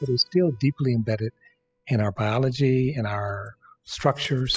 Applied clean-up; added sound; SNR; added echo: classical method spectral subtraction.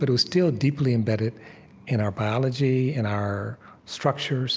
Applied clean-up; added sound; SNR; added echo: none; none; none; none.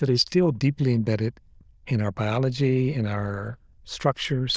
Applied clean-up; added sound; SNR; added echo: neural diffusion model UNIVERSE++.